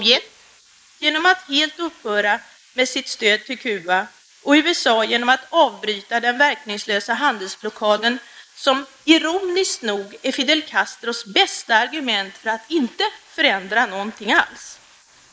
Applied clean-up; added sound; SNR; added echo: neural mask model Resemble Enhance denoiser.